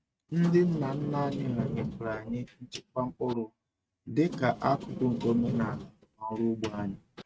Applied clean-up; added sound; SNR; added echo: neural mask model RNNoise.